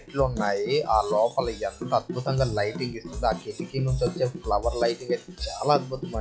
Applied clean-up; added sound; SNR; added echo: classical method log-MMSE.